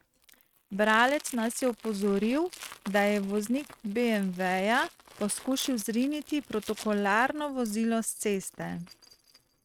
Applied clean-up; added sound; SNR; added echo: neural mask model RNNoise.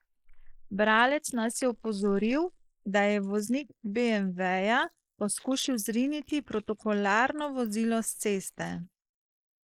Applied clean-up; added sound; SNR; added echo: neural mask model Resemble Enhance denoiser.